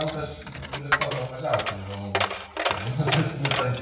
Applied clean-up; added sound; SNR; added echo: none; Coin (dropping); 0 dB; reverberation time 0.6 s.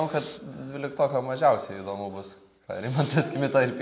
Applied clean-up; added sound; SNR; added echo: none; none; none; none.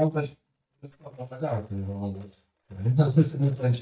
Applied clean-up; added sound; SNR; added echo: neural mask model DeepFilterNet 3.